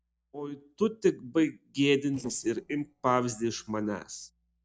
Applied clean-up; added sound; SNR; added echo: neural separator model SepFormer DNS4.